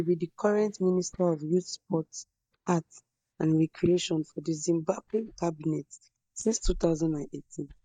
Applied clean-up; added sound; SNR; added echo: neural mask model DeepFilterNet 3.